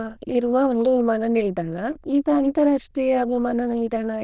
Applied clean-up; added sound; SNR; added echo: neural diffusion model UNIVERSE++.